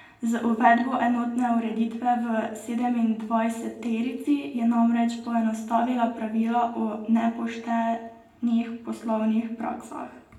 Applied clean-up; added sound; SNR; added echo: none; none; none; reverberation time 0.6 s.